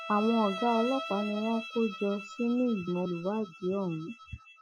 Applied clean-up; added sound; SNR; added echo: classical method Wiener filter.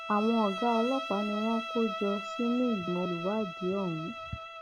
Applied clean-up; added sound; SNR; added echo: none; Bowed string instrument; 8 dB; none.